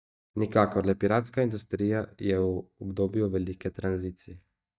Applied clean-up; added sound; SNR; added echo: neural mask model DeepFilterNet 3.